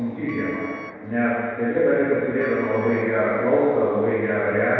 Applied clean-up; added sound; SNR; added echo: none; Wind instrument, woodwind instrument; 19 dB; reverberation time 1.9 s.